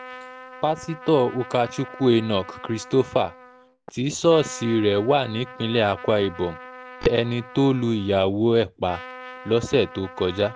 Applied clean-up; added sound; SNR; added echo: none; Trumpet; 18 dB; none.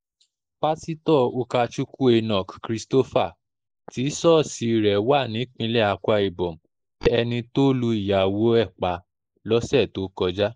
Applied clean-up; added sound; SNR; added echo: neural mask model Resemble Enhance denoiser.